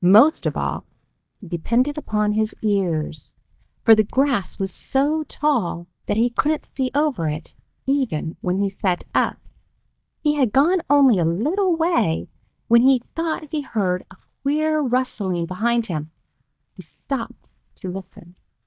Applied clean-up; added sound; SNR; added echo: neural mask model DeepFilterNet 3.